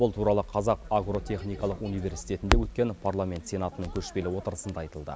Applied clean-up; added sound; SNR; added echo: none; Crackle; 6 dB; none.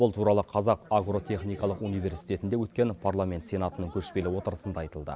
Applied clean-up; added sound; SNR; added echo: none; none; none; none.